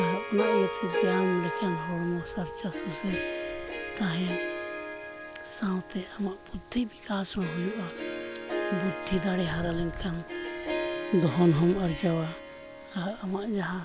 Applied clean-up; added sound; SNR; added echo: none; Harp; 4 dB; none.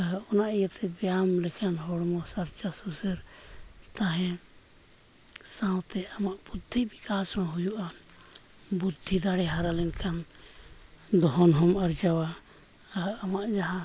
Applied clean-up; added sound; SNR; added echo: none; none; none; none.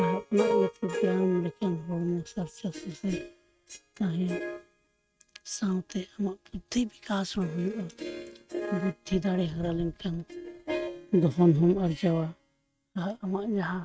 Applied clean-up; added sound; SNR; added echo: neural mask model RNNoise.